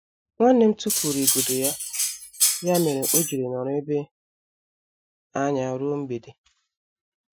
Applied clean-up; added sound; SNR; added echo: classical method Wiener filter.